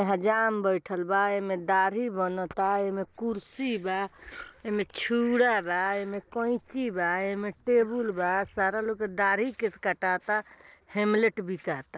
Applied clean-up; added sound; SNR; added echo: neural separator model SepFormer DNS4.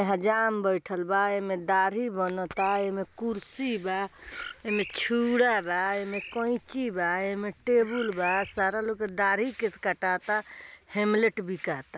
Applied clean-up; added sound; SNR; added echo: none; Bird; 16 dB; none.